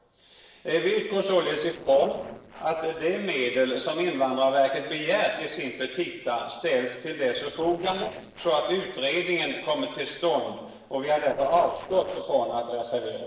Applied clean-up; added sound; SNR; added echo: neural separator model SepFormer DNS4.